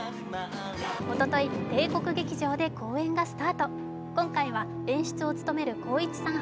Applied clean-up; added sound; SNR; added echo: none; Gunshot, gunfire; 16 dB; none.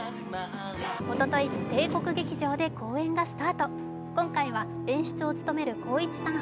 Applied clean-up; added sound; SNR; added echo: none; none; none; none.